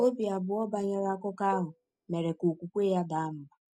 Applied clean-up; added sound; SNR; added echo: none; Cowbell; 18 dB; none.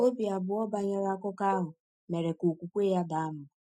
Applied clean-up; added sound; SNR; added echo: neural mask model DeepFilterNet 3.